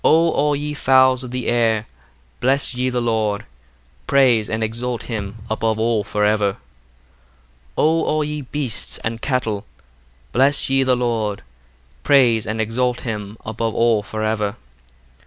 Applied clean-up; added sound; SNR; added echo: none; Thump, thud; 16 dB; none.